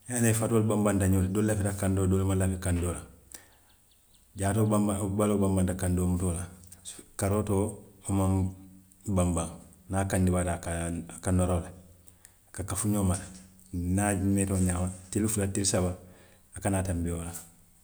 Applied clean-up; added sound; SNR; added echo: none; none; none; none.